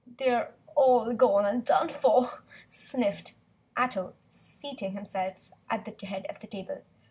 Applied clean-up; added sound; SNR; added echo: none; none; none; none.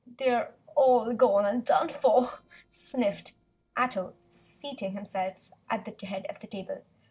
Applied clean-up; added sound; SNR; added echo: neural separator model SepFormer DNS4.